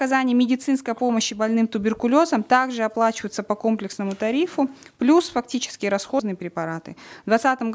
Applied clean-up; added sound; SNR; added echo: none; none; none; none.